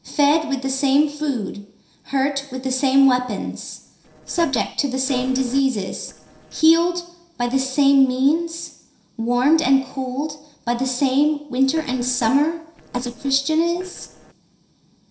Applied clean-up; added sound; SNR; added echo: neural separator model SepFormer DNS4.